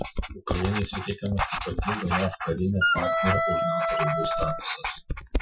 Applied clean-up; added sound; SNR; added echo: classical method Wiener filter.